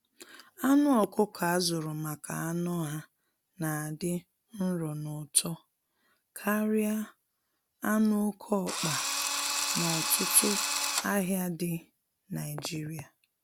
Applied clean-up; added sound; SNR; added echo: none; Drill; 0 dB; none.